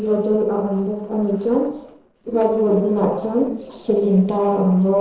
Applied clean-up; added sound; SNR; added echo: neural separator model SepFormer DNS4.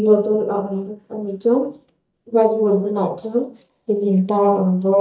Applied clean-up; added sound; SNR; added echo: neural mask model DeepFilterNet 3.